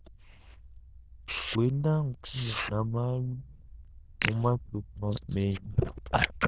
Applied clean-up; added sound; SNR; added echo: neural diffusion model UNIVERSE++.